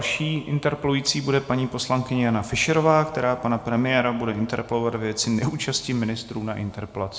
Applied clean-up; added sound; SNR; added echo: none; none; none; reverberation time 2.3 s.